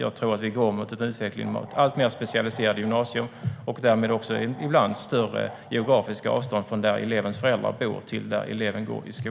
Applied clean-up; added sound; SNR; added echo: none; Bark; 19 dB; none.